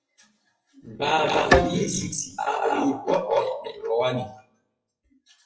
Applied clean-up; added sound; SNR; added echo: classical method WPE with log-MMSE.